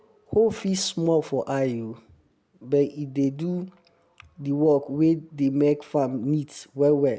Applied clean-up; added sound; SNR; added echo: none; none; none; none.